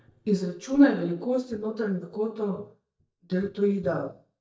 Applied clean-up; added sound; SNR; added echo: neural mask model DeepFilterNet 3.